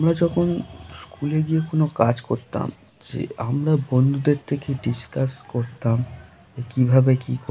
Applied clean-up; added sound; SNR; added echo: none; none; none; none.